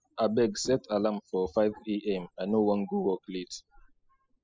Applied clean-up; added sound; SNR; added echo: classical method spectral subtraction.